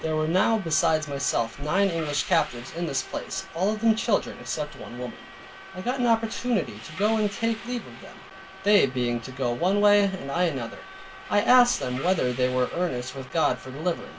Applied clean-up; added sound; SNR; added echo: none; Subway, metro, underground; 16 dB; reverberation time 0.2 s.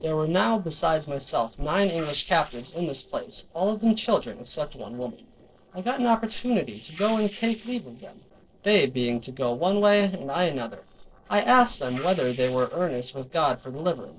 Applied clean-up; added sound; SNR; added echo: neural separator model SepFormer DNS4.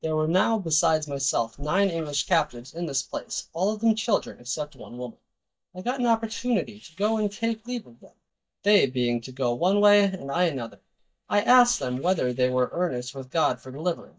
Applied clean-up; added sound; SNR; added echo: neural mask model DeepFilterNet 3.